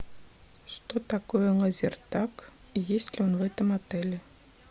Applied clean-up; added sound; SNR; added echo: none; none; none; none.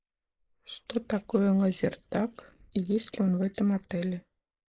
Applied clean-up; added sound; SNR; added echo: neural mask model Resemble Enhance denoiser.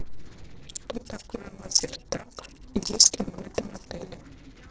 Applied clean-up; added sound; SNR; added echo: neural separator model SepFormer DNS4.